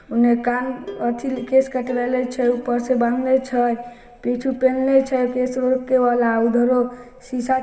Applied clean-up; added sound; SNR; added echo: none; Plucked string instrument; 20 dB; reverberation time 1.4 s.